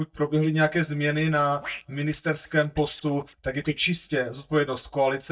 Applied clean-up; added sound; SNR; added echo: neural mask model DeepFilterNet 3.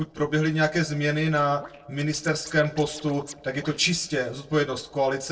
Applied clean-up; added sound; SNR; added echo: neural separator model SepFormer DNS4.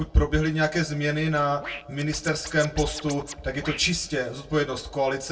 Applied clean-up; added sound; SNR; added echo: none; Scratching (performance technique); 14 dB; reverberation time 0.1 s.